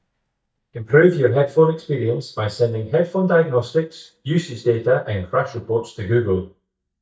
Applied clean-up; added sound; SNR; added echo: neural mask model DeepFilterNet 3.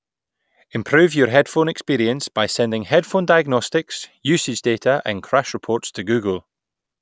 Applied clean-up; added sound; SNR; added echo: none; none; none; none.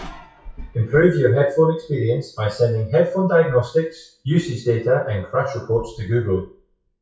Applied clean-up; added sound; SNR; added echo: classical method WPE with log-MMSE.